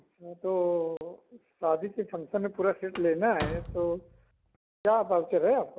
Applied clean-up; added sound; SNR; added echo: none; Slam; 10 dB; none.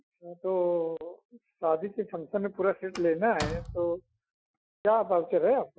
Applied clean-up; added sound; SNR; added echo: classical method Wiener filter.